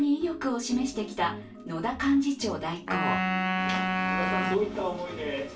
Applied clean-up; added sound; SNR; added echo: none; Wind instrument, woodwind instrument; 1 dB; reverberation time 0.3 s.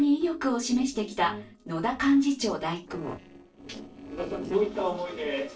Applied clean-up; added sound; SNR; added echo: neural separator model SepFormer DNS4.